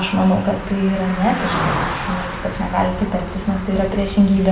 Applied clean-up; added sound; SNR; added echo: none; Car passing by; 9 dB; none.